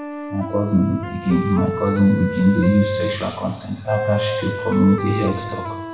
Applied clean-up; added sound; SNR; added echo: none; Wind instrument, woodwind instrument; 7 dB; reverberation time 1.2 s.